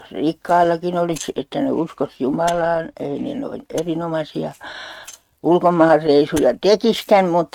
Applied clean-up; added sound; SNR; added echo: neural mask model RNNoise.